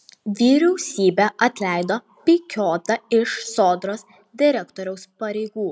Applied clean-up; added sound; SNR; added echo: none; none; none; none.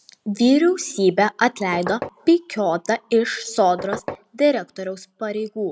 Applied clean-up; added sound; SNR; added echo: none; Knock; 9 dB; none.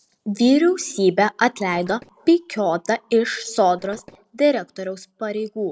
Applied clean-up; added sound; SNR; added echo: neural separator model SepFormer DNS4.